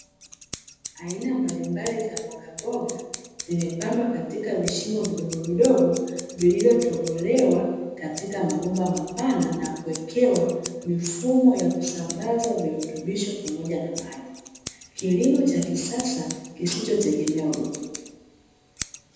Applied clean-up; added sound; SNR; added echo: none; Scissors; 15 dB; reverberation time 1.1 s.